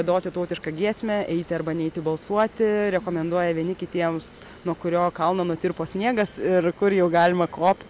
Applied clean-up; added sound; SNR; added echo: none; none; none; none.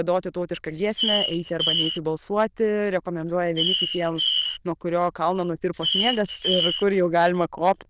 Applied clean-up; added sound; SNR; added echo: neural diffusion model UNIVERSE++.